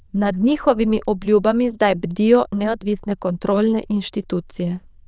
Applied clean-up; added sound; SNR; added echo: neural diffusion model UNIVERSE++.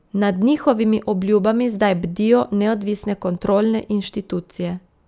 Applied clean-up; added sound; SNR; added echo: none; none; none; none.